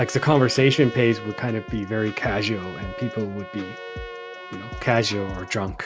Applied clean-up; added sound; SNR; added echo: none; Trumpet; 16 dB; none.